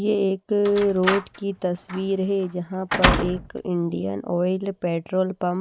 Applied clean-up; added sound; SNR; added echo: none; Slam; 3 dB; none.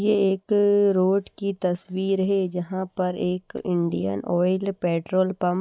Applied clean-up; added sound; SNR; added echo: none; none; none; none.